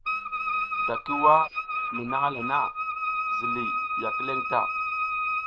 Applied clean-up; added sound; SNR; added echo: neural diffusion model UNIVERSE++.